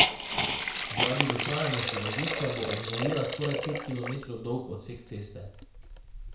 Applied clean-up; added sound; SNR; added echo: none; Hiss; -2 dB; reverberation time 0.5 s.